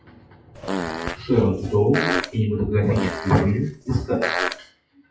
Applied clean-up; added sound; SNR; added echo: classical method WPE with log-MMSE.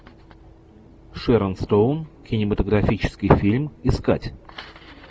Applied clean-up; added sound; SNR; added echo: none; none; none; none.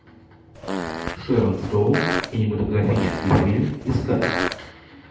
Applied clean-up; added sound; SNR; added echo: none; Fart; 6 dB; reverberation time 0.8 s.